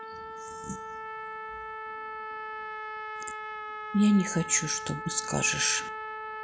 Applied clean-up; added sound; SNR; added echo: none; Trumpet; 7 dB; none.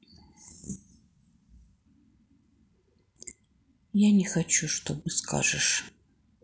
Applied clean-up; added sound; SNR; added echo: none; none; none; none.